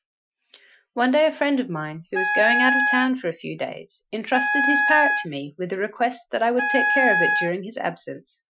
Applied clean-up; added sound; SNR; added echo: classical method Wiener filter.